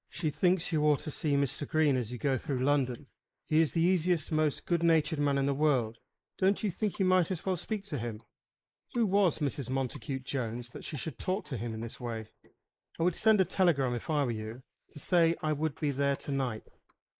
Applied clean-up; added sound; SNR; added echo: neural mask model Resemble Enhance denoiser.